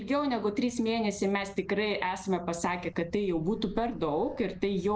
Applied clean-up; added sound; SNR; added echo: none; Motor vehicle (road); 20 dB; none.